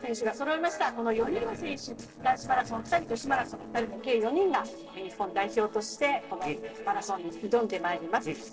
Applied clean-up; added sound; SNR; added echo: neural separator model SepFormer DNS4.